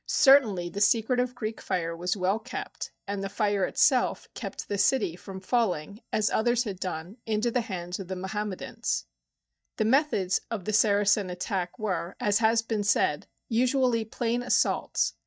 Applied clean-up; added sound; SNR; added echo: neural mask model DeepFilterNet 3.